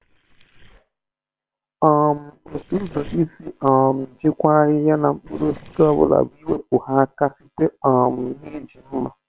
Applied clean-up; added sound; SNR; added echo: neural separator model SepFormer WHAM!.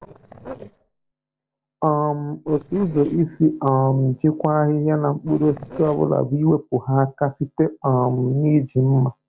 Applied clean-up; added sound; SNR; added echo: neural separator model SepFormer DNS4.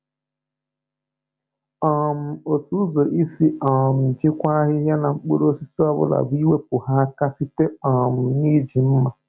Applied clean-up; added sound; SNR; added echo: none; none; none; none.